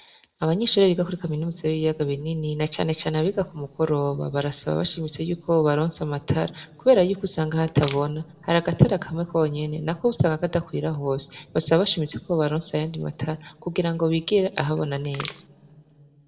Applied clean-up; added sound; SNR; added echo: none; Crushing; 13 dB; reverberation time 2.4 s.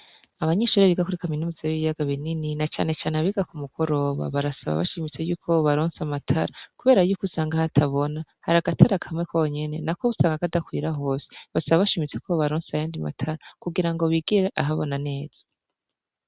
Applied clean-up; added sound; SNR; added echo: none; none; none; none.